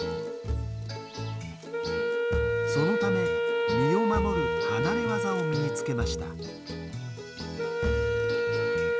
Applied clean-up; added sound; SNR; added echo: none; Wind instrument, woodwind instrument; -2 dB; none.